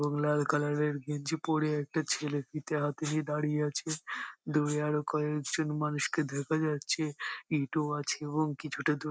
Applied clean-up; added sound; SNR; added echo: none; none; none; none.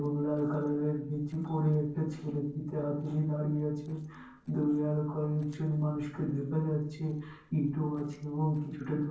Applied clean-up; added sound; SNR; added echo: neural separator model SepFormer DNS4.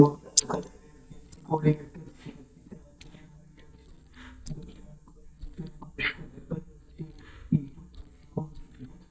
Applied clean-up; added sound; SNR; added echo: neural mask model DeepFilterNet 3.